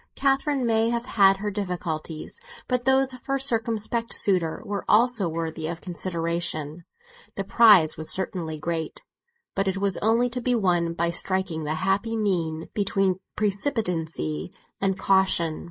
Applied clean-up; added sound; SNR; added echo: neural mask model Resemble Enhance denoiser.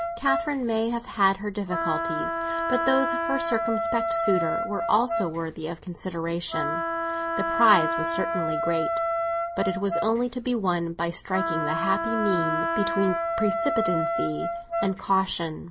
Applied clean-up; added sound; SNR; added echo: none; Wind instrument, woodwind instrument; 2 dB; none.